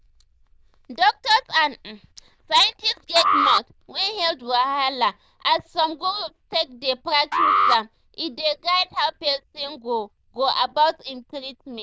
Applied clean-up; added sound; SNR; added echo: neural diffusion model UNIVERSE++.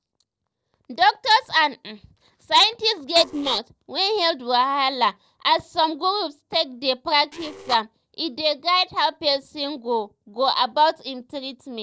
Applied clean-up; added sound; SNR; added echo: neural separator model SepFormer DNS4.